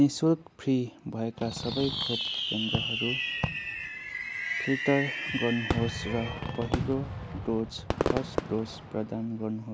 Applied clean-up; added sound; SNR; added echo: none; Fireworks; 3 dB; none.